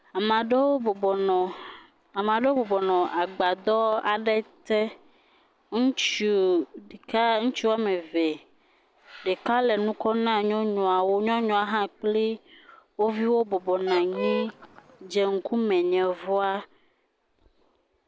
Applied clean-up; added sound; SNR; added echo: none; Fowl; 9 dB; none.